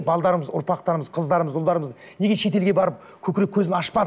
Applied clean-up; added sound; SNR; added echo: none; none; none; none.